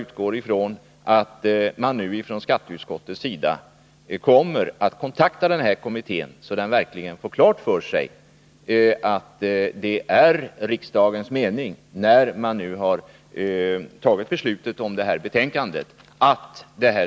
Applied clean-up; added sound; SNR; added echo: none; none; none; none.